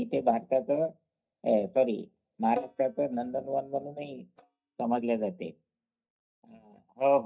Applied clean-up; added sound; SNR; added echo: neural mask model DeepFilterNet 3.